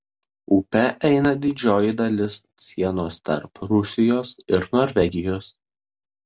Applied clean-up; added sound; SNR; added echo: none; none; none; none.